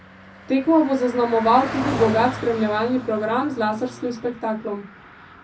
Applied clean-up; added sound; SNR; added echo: none; Car passing by; 12 dB; reverberation time 0.3 s.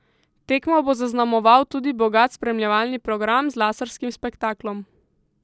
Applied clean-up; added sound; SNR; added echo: none; none; none; none.